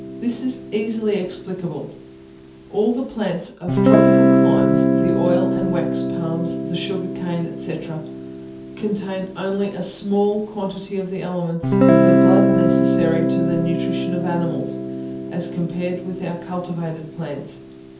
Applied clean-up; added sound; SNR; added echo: none; Guitar; -4 dB; reverberation time 0.5 s.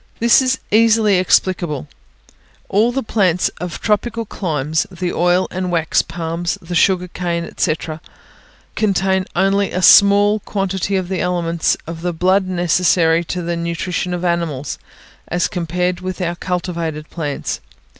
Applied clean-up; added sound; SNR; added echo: none; none; none; none.